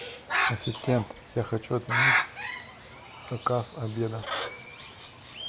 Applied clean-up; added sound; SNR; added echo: none; Bird; 0 dB; none.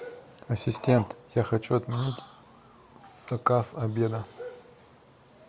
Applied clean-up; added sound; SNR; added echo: none; none; none; none.